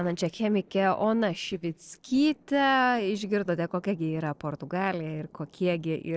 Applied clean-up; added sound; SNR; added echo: neural separator model SepFormer DNS4.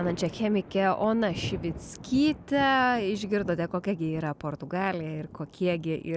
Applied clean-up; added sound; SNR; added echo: none; Thunder; 15 dB; none.